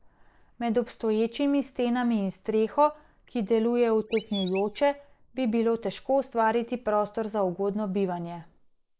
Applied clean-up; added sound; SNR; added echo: neural mask model Resemble Enhance denoiser.